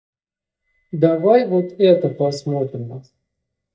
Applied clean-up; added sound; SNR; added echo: neural mask model DeepFilterNet 3.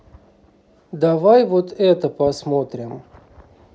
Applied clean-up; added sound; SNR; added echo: none; none; none; none.